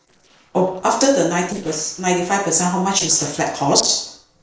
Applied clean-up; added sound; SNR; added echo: neural separator model SepFormer DNS4.